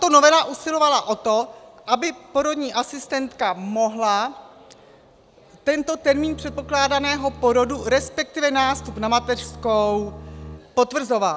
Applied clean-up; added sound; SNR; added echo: none; Bowed string instrument; 17 dB; none.